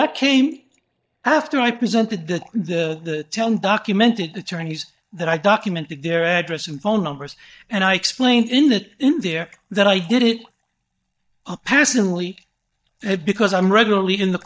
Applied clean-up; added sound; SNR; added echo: neural mask model DeepFilterNet 3.